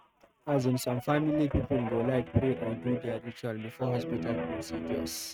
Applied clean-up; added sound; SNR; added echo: neural mask model RNNoise.